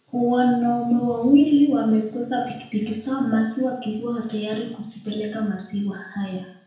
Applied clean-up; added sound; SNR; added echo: none; none; none; reverberation time 0.5 s.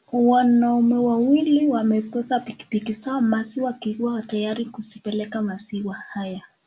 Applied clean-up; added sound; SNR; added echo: none; none; none; none.